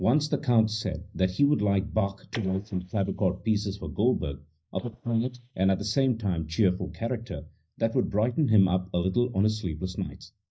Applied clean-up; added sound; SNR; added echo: neural mask model DeepFilterNet 3.